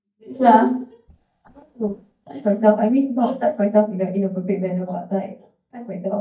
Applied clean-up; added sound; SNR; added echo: neural mask model DeepFilterNet 3.